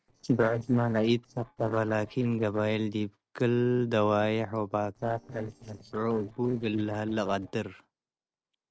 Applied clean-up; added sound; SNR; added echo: neural separator model SepFormer DNS4.